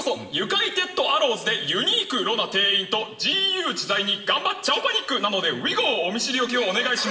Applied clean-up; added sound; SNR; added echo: none; none; none; reverberation time 1.0 s.